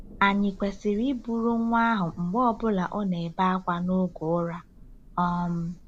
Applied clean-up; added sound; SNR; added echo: none; Thunder / Rain; 19 dB; none.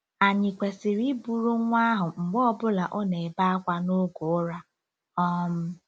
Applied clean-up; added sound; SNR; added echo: none; none; none; none.